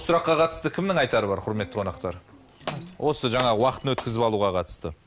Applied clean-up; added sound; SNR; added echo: none; Glass; 13 dB; none.